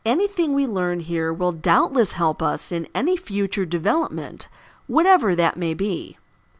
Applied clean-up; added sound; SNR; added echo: none; none; none; none.